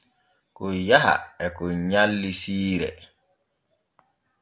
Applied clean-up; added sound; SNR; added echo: none; none; none; none.